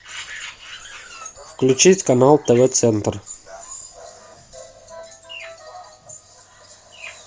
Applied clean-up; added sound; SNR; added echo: none; none; none; none.